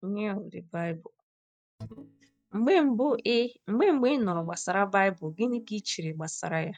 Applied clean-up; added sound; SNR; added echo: neural mask model DeepFilterNet 3.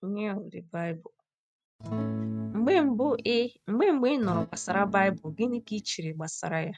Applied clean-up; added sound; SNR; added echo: neural mask model RNNoise.